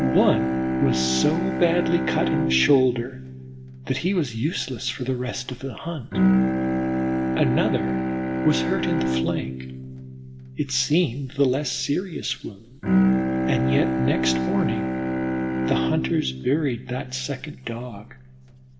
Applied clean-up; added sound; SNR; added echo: none; Bowed string instrument; 0 dB; reverberation time 1.1 s.